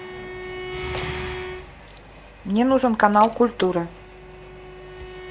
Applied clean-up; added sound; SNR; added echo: none; Bowed string instrument + Slam; 13 dB; none.